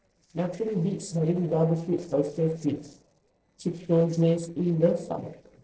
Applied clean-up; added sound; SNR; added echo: neural separator model SepFormer DNS4.